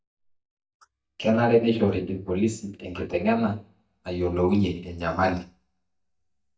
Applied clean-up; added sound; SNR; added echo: neural mask model DeepFilterNet 3.